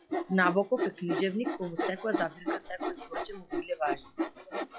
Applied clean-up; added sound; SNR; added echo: classical method log-MMSE.